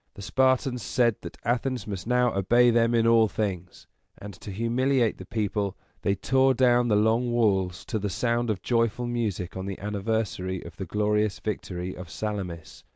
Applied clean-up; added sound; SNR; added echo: none; none; none; none.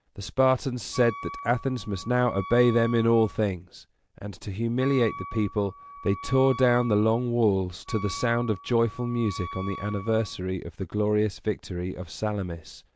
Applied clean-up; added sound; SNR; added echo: none; Wind instrument, woodwind instrument; 14 dB; none.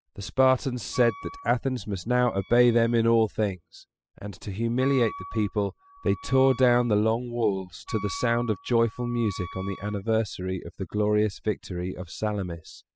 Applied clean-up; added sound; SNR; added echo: classical method spectral subtraction.